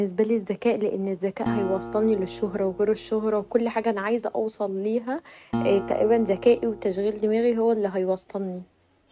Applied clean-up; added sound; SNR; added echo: none; Acoustic guitar; 11 dB; none.